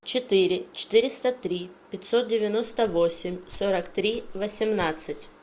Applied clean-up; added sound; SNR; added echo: none; Walk, footsteps; 18 dB; none.